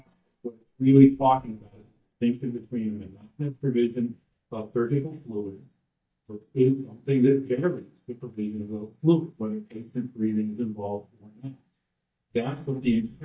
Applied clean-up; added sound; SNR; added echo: neural mask model DeepFilterNet 3.